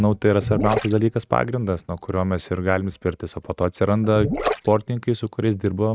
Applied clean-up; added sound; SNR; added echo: neural mask model RNNoise.